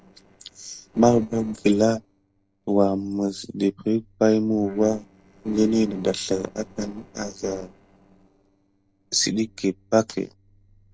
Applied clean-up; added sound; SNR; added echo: neural separator model SepFormer DNS4.